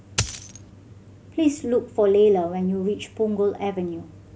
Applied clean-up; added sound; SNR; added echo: none; Coin (dropping); 5 dB; none.